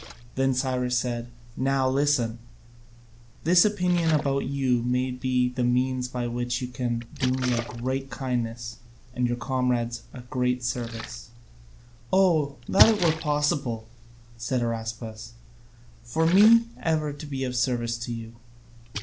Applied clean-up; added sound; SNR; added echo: none; Splash, splatter; 11 dB; none.